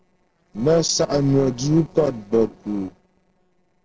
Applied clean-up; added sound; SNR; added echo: neural separator model SepFormer DNS4.